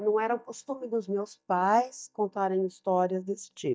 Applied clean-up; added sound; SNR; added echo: neural mask model DeepFilterNet 3.